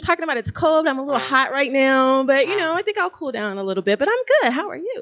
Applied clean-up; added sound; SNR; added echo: classical method log-MMSE.